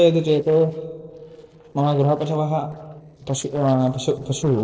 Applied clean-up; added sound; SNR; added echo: neural separator model SepFormer DNS4.